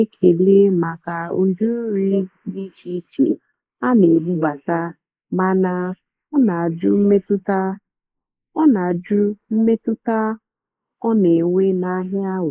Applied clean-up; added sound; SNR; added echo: neural mask model Resemble Enhance denoiser.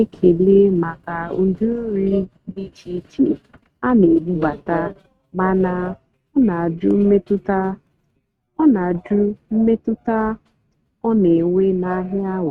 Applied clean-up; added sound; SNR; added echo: neural mask model RNNoise.